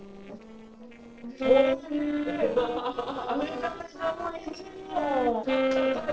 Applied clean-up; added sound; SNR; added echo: neural separator model SepFormer DNS4.